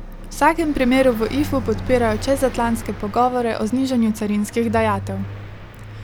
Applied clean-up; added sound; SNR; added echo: none; Car passing by; 12 dB; none.